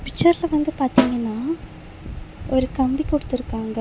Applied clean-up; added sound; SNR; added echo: none; Snare drum; 3 dB; none.